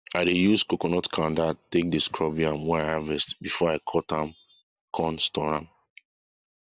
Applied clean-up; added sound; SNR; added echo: none; none; none; none.